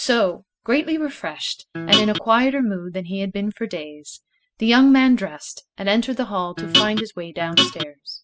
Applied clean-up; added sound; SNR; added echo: classical method spectral subtraction.